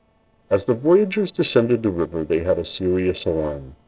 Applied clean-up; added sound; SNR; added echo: neural separator model SepFormer DNS4.